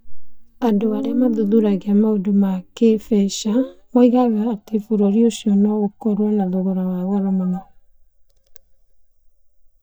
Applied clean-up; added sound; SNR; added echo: neural mask model DeepFilterNet 3.